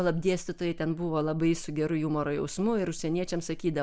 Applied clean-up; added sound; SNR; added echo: none; none; none; none.